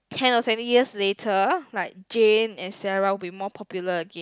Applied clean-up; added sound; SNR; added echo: none; none; none; none.